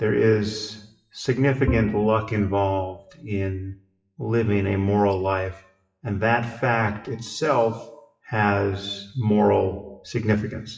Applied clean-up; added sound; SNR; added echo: classical method WPE with log-MMSE.